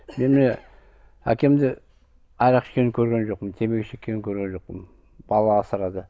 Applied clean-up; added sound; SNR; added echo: none; none; none; none.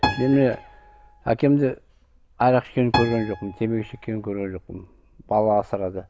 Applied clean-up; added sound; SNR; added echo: none; Piano; 9 dB; none.